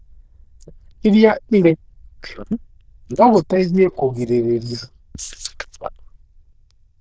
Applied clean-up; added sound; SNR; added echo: neural diffusion model UNIVERSE++.